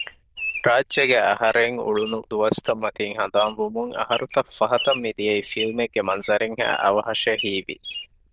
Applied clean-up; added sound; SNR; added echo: neural diffusion model UNIVERSE++.